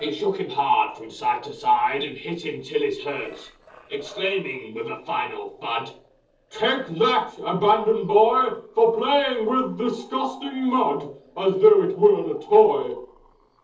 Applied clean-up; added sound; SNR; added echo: neural separator model SepFormer DNS4.